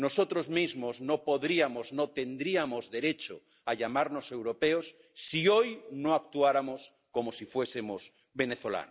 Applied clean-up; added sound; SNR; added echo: none; none; none; none.